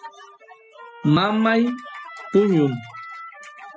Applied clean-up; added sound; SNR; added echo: classical method spectral subtraction.